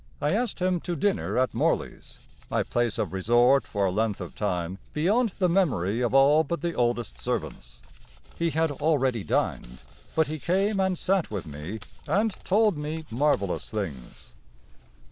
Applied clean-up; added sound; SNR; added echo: none; Hands; 19 dB; none.